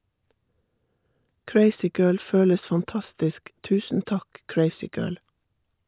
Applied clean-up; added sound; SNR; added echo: none; none; none; none.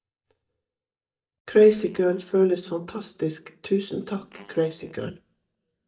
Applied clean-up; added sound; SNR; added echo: neural mask model DeepFilterNet 3.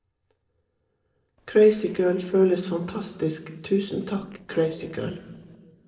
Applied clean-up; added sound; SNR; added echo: neural separator model SepFormer DNS4.